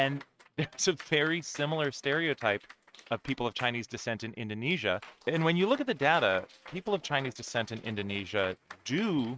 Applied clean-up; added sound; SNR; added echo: neural mask model RNNoise.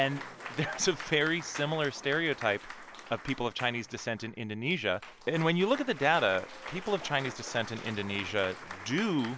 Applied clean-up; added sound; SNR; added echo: none; Applause / Cheering; 14 dB; none.